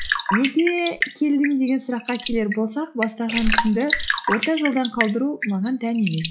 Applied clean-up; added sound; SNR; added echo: classical method log-MMSE.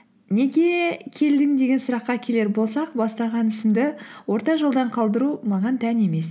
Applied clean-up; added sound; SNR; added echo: none; none; none; none.